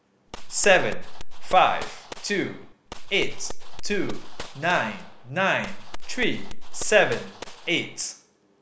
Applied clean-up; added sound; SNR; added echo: none; Gunshot, gunfire; 3 dB; none.